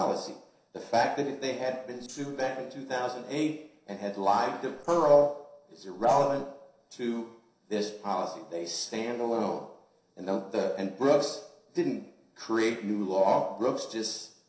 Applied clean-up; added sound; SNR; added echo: neural separator model SepFormer DNS4.